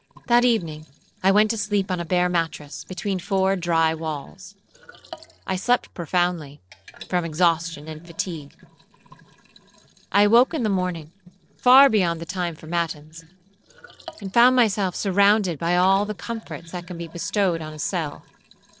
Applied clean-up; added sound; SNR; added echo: neural separator model SepFormer DNS4.